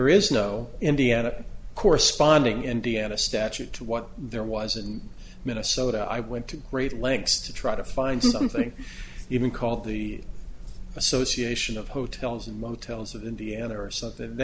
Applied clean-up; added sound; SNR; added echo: none; none; none; none.